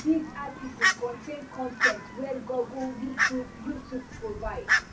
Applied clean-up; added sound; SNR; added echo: none; Fowl; -2 dB; reverberation time 0.3 s.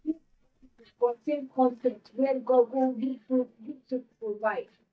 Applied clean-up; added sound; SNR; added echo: neural mask model DeepFilterNet 3.